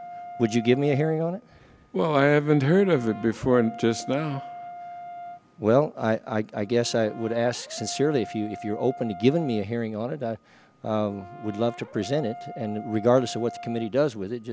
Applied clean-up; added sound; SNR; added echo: none; Brass instrument; 16 dB; none.